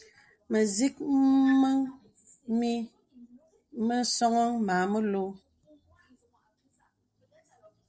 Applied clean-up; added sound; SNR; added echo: neural separator model SepFormer DNS4.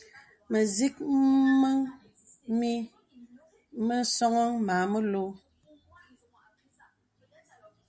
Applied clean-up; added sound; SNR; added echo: none; Wind instrument, woodwind instrument; 17 dB; none.